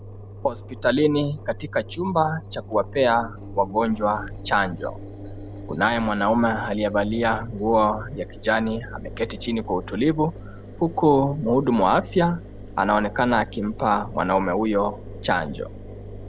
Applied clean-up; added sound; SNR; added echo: none; Engine; 13 dB; none.